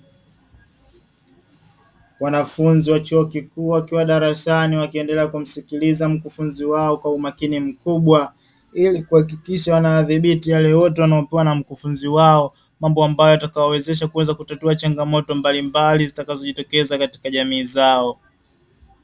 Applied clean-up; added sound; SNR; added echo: none; none; none; none.